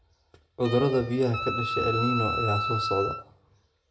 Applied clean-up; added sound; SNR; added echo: none; Wind instrument, woodwind instrument; 3 dB; reverberation time 0.4 s.